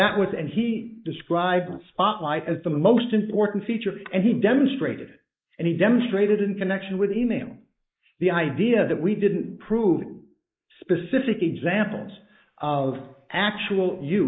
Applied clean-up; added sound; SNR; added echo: neural mask model Resemble Enhance denoiser.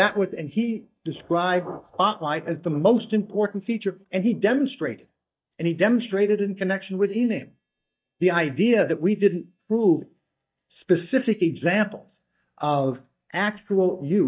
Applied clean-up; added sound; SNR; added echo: neural mask model DeepFilterNet 3.